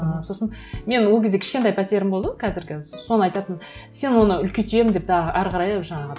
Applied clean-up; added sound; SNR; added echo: none; none; none; none.